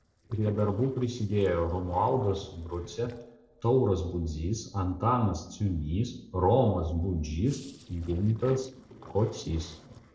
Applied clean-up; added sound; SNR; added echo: neural separator model SepFormer DNS4.